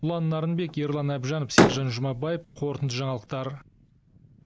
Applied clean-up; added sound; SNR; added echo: none; Slam; -1 dB; none.